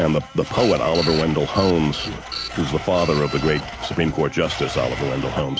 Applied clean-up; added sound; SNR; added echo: none; Domestic sounds, home sounds + Printer; 9 dB; none.